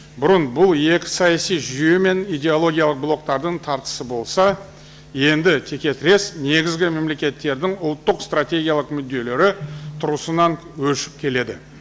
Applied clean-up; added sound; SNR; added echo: none; none; none; none.